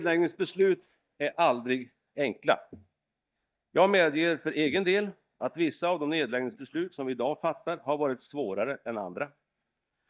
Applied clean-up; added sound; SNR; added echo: neural mask model DeepFilterNet 3.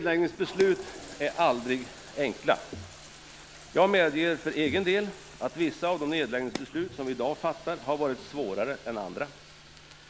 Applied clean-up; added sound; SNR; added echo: none; Toilet flush + Fire; 18 dB; none.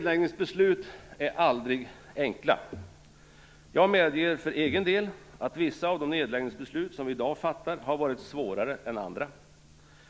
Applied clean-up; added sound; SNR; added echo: none; none; none; none.